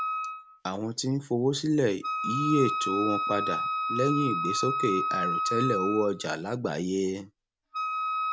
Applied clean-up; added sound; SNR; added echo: none; Wind instrument, woodwind instrument; 2 dB; none.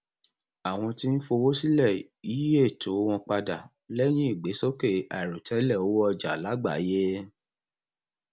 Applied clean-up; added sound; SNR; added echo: none; none; none; none.